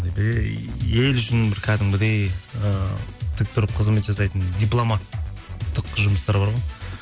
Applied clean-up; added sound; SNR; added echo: none; none; none; none.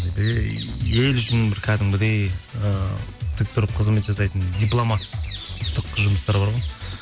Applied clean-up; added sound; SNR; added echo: none; Bird vocalization, bird call, bird song; 19 dB; none.